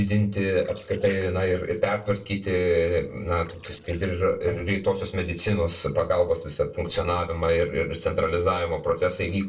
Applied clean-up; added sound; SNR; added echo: neural separator model SepFormer DNS4.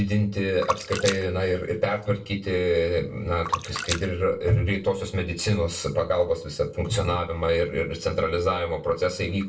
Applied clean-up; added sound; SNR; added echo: none; Splash, splatter; 10 dB; reverberation time 0.3 s.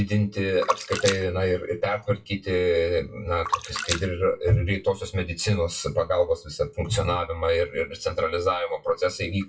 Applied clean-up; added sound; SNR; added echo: classical method WPE with log-MMSE.